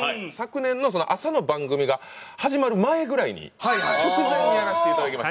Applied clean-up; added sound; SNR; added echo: none; none; none; none.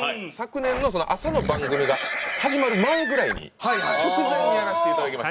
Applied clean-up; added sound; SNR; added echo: none; Livestock, farm animals, working animals; 5 dB; none.